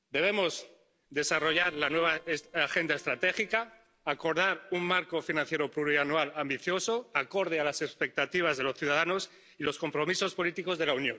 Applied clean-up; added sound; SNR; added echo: neural separator model SepFormer DNS4.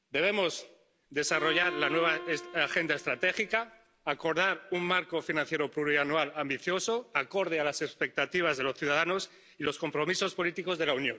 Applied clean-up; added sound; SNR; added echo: none; Bowed string instrument; 12 dB; none.